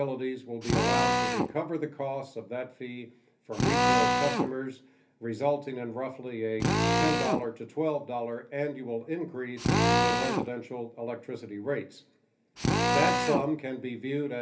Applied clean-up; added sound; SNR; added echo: none; Drill; -3 dB; reverberation time 0.3 s.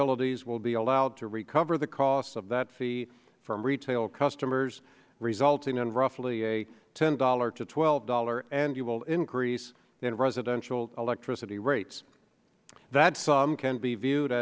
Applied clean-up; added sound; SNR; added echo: none; none; none; none.